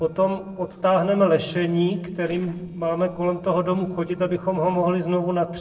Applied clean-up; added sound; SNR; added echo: neural separator model SepFormer DNS4.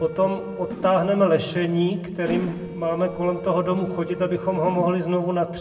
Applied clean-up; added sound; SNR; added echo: none; Mechanisms; 13 dB; reverberation time 1.2 s.